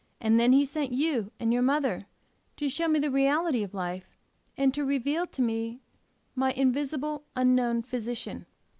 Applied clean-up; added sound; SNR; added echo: none; none; none; none.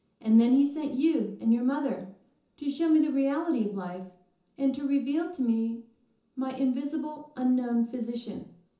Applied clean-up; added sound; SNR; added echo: none; none; none; reverberation time 0.6 s.